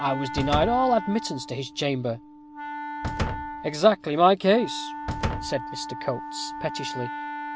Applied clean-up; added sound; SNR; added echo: none; Wind instrument, woodwind instrument + Slam; 7 dB; none.